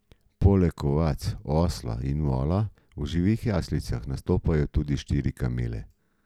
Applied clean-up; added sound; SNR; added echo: none; none; none; none.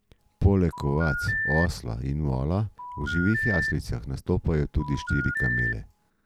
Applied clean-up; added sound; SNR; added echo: none; Telephone; 6 dB; none.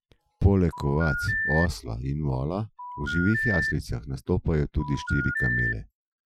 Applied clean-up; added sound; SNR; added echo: classical method Wiener filter.